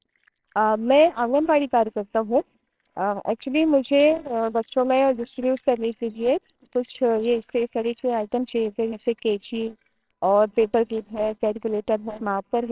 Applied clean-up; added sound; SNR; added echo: neural separator model SepFormer WHAMR!.